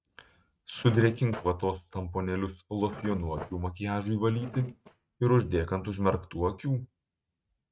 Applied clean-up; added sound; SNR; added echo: neural mask model RNNoise.